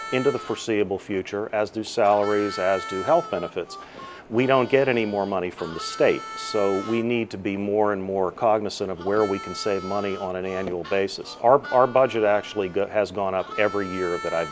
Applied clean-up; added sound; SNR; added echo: none; Harmonica; 15 dB; none.